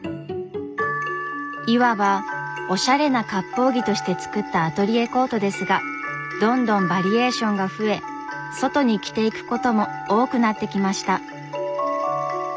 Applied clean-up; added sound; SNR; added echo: none; none; none; none.